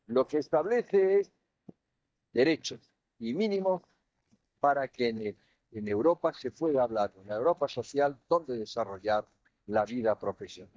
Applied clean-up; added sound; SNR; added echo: neural mask model DeepFilterNet 3.